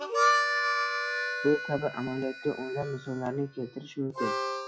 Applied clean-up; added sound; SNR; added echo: classical method log-MMSE.